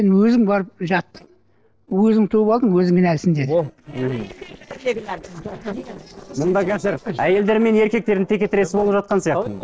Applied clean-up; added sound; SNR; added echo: neural separator model SepFormer DNS4.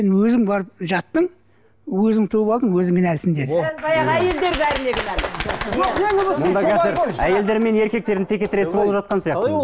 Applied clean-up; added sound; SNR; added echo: none; Whoosh, swoosh, swish; 14 dB; none.